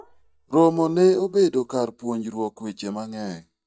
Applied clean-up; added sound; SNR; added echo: neural mask model DeepFilterNet 3.